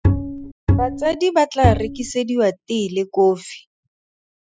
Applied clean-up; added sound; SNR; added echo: classical method spectral subtraction.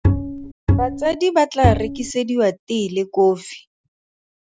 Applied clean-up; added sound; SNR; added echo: none; Bowed string instrument; -2 dB; none.